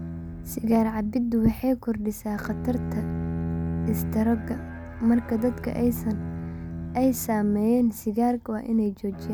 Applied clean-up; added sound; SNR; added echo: none; Bowed string instrument; 8 dB; none.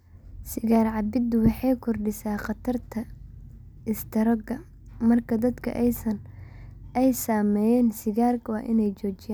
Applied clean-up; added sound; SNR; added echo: none; none; none; none.